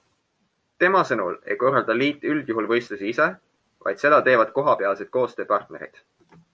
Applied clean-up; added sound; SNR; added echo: none; none; none; none.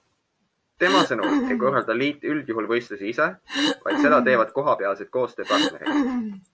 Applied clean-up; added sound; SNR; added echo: none; Cough; 0 dB; none.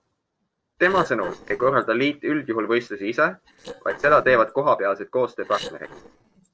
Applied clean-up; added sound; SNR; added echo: neural separator model SepFormer DNS4.